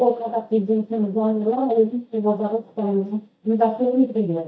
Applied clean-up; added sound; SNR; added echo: neural mask model DeepFilterNet 3.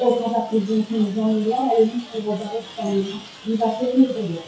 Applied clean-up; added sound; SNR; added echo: classical method WPE with log-MMSE.